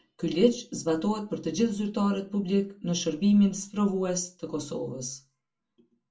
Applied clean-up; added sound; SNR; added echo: none; none; none; reverberation time 0.2 s.